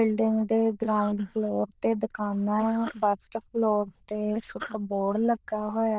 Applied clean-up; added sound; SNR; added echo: neural diffusion model UNIVERSE++.